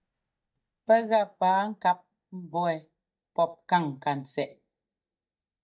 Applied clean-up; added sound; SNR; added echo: neural mask model DeepFilterNet 3.